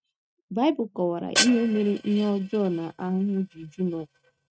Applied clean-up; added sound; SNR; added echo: neural mask model RNNoise.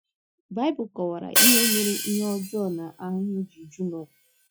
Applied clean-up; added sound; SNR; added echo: classical method log-MMSE.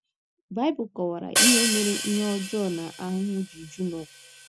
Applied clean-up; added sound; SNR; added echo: none; Hi-hat; -2 dB; none.